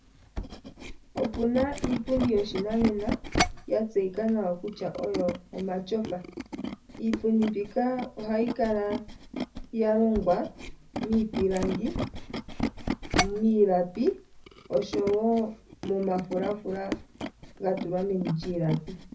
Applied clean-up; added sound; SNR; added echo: none; Tools; 6 dB; reverberation time 0.4 s.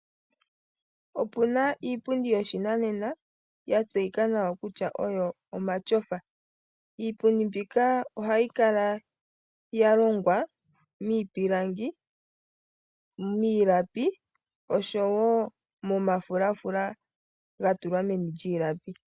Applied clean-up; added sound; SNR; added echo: none; none; none; none.